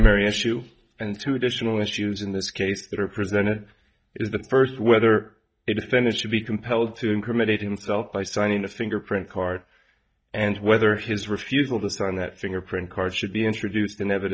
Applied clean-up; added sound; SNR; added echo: neural mask model DeepFilterNet 3.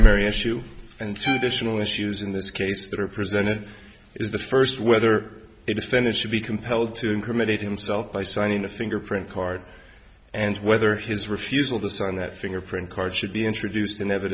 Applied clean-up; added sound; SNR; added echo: none; Bowed string instrument; 8 dB; none.